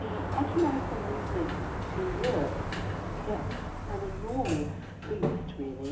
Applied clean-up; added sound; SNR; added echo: none; Sliding door; 0 dB; reverberation time 0.7 s.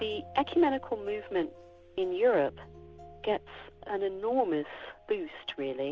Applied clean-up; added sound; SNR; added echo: none; none; none; none.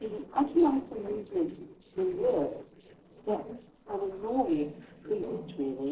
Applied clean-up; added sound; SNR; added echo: neural separator model SepFormer DNS4.